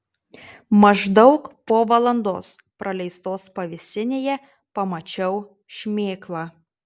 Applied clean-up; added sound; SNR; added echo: none; none; none; none.